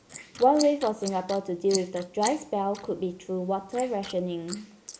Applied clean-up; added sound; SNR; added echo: neural mask model Resemble Enhance denoiser.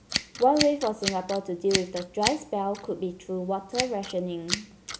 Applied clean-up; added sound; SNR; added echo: none; Scissors; 7 dB; none.